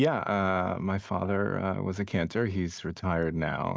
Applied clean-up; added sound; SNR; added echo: neural mask model DeepFilterNet 3.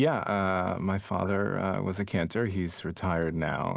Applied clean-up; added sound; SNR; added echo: neural mask model Resemble Enhance denoiser.